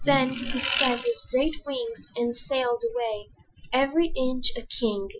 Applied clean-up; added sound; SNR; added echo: classical method Wiener filter.